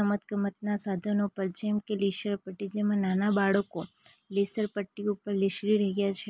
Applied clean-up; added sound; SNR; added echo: none; none; none; none.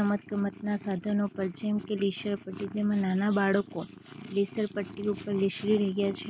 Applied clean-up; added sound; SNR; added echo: none; Purr; 15 dB; none.